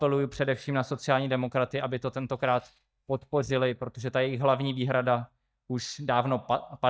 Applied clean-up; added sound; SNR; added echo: neural mask model DeepFilterNet 3.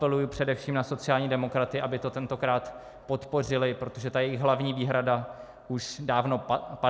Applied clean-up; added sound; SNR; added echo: none; none; none; none.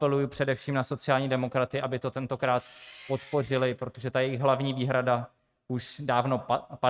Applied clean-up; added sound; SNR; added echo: neural mask model RNNoise.